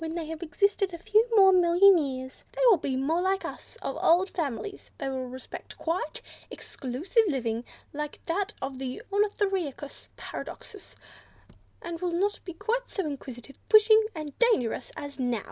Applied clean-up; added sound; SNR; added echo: none; none; none; none.